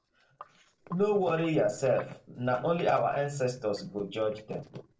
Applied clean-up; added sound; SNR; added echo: neural separator model SepFormer DNS4.